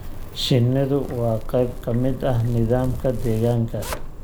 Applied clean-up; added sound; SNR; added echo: none; Zipper (clothing); 8 dB; none.